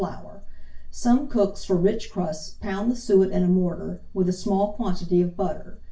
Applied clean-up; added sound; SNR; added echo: none; none; none; reverberation time 0.3 s.